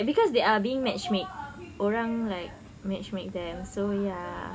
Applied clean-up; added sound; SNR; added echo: none; none; none; none.